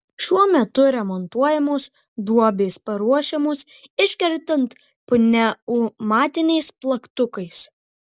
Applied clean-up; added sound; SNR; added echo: none; none; none; none.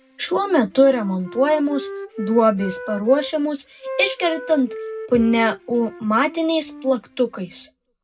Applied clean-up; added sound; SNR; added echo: none; Wind instrument, woodwind instrument; 13 dB; reverberation time 0.3 s.